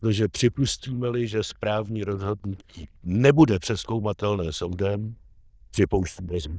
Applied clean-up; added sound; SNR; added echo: neural diffusion model UNIVERSE++.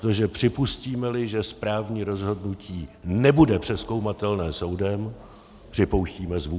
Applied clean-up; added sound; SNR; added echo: none; none; none; none.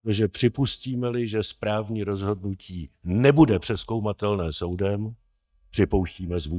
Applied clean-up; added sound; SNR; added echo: neural mask model DeepFilterNet 3.